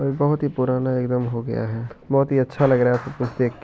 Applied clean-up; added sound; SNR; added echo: none; none; none; none.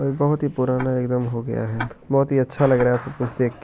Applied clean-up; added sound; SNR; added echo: none; Tick-tock; 18 dB; none.